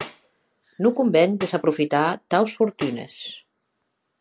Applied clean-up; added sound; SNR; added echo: none; Tambourine; 20 dB; none.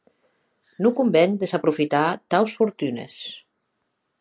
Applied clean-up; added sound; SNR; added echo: none; none; none; none.